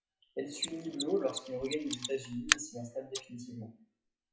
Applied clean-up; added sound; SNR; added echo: classical method WPE with log-MMSE.